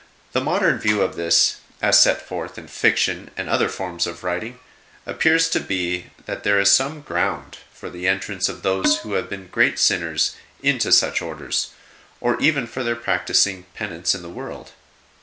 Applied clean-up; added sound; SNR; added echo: none; Percussion; 5 dB; none.